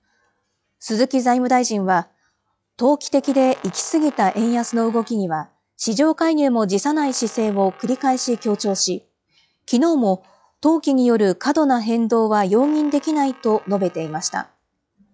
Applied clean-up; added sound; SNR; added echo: classical method log-MMSE.